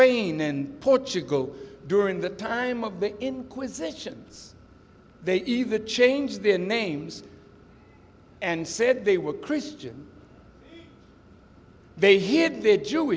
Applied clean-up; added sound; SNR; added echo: none; none; none; none.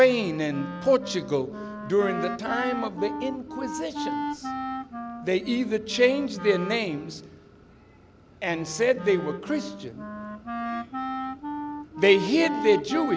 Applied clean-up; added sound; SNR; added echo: none; Wind instrument, woodwind instrument; 8 dB; none.